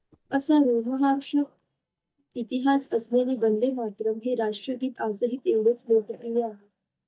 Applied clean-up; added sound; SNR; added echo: neural mask model DeepFilterNet 3.